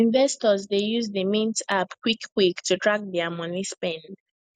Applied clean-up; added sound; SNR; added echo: none; none; none; none.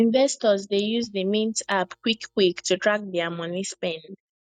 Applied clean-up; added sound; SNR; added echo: neural mask model DeepFilterNet 3.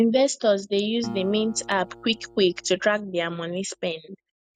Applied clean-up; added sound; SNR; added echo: none; Acoustic guitar; 19 dB; none.